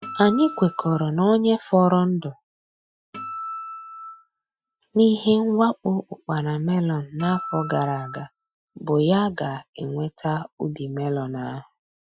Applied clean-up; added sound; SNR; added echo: classical method Wiener filter.